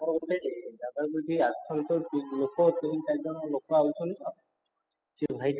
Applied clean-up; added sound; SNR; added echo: classical method spectral subtraction.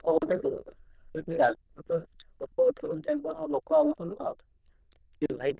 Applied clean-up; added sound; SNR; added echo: neural diffusion model UNIVERSE++.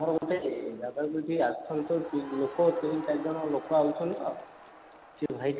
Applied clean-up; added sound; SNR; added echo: none; Crowd; 19 dB; none.